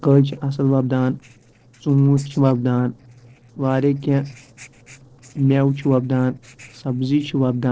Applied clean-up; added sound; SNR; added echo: neural separator model SepFormer DNS4.